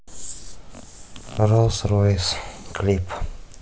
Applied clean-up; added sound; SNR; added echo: none; none; none; none.